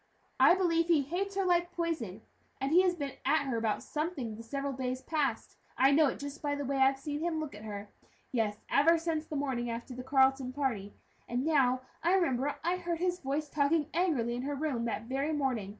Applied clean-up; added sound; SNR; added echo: none; none; none; none.